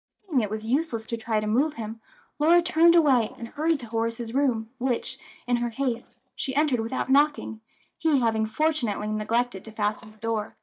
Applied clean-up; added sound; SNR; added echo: neural mask model DeepFilterNet 3.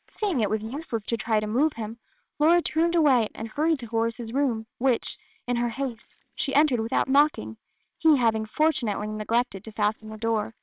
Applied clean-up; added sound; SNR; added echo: neural separator model SepFormer WHAMR!.